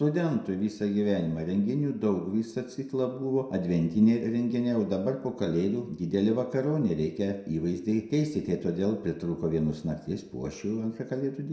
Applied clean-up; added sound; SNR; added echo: none; none; none; reverberation time 0.6 s.